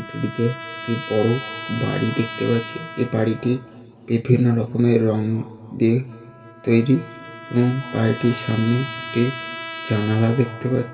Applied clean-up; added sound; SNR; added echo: none; Trumpet; 14 dB; reverberation time 2.3 s.